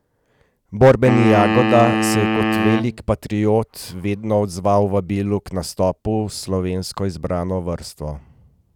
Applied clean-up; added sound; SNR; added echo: none; Wind instrument, woodwind instrument; 1 dB; none.